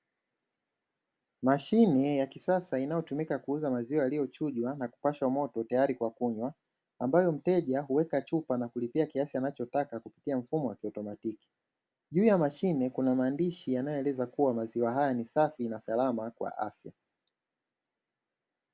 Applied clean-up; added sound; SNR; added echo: none; none; none; none.